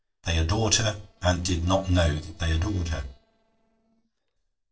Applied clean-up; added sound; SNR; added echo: neural separator model SepFormer DNS4.